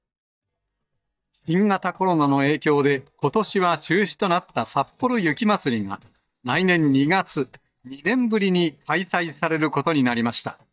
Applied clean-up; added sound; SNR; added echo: neural mask model DeepFilterNet 3.